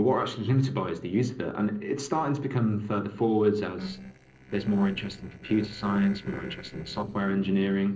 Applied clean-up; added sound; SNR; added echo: neural separator model SepFormer DNS4.